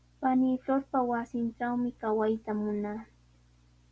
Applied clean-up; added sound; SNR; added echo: none; none; none; none.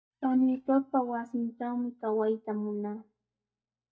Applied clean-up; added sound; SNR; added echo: neural mask model DeepFilterNet 3.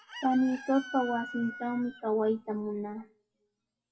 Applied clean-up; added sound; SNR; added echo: classical method WPE with log-MMSE.